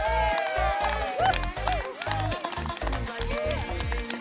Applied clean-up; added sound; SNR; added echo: none; Cheering; -1 dB; none.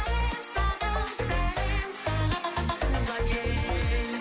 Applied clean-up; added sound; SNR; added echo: none; none; none; none.